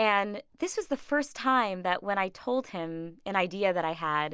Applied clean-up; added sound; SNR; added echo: none; none; none; none.